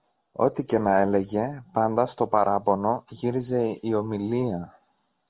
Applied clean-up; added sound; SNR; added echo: none; none; none; none.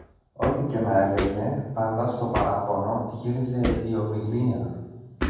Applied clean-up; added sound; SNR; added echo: none; Hammer; 8 dB; reverberation time 1.2 s.